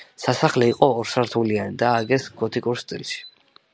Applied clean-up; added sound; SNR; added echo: none; none; none; none.